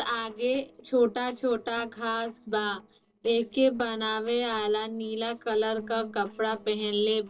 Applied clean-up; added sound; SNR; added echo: neural separator model SepFormer DNS4.